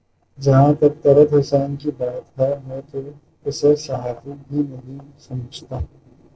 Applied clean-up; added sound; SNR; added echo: neural separator model SepFormer DNS4.